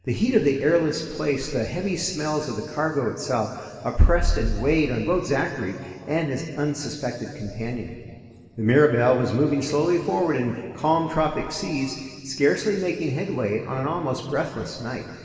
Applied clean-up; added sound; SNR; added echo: none; none; none; reverberation time 2.4 s.